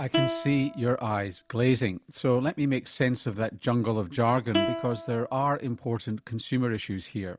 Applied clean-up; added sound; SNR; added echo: none; Plucked string instrument; 8 dB; none.